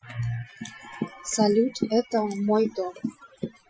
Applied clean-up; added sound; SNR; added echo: classical method Wiener filter.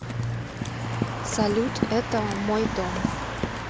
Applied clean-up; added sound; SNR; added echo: none; Run; 6 dB; none.